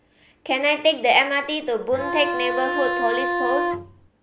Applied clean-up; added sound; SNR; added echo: none; Bowed string instrument; 3 dB; none.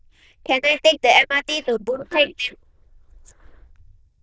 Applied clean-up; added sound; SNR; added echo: neural diffusion model UNIVERSE++.